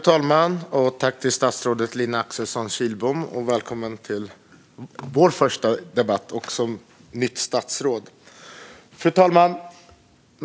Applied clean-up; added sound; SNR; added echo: none; none; none; none.